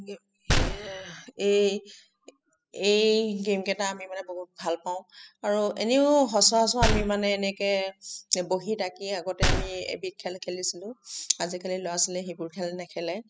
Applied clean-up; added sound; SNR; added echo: classical method spectral subtraction.